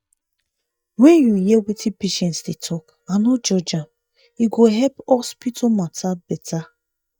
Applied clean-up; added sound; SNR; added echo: neural mask model DeepFilterNet 3.